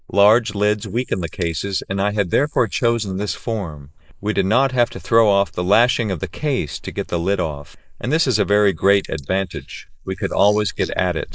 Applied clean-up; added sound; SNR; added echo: neural mask model Resemble Enhance denoiser.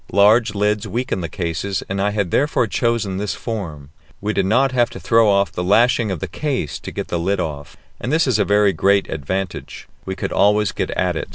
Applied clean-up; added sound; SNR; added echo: none; none; none; none.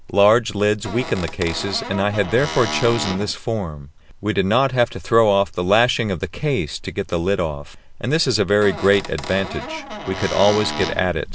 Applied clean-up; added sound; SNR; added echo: none; Squeak / Cupboard open or close; 9 dB; none.